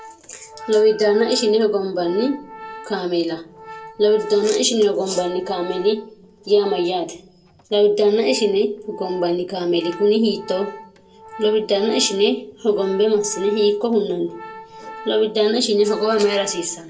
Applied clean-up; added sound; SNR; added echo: none; Organ; 19 dB; reverberation time 0.2 s.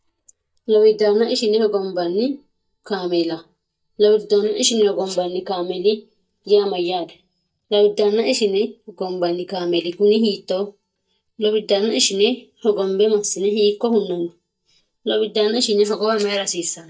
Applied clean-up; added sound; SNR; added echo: neural mask model DeepFilterNet 3.